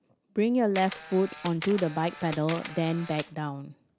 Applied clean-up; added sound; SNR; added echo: none; Camera; 13 dB; none.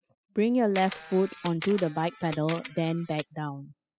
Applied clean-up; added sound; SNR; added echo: classical method spectral subtraction.